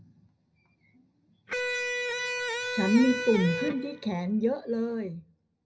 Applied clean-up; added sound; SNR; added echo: none; Electric guitar; 2 dB; reverberation time 0.4 s.